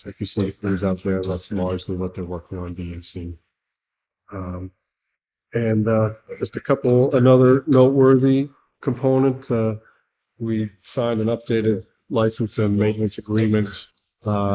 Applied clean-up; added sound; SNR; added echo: neural mask model Resemble Enhance denoiser.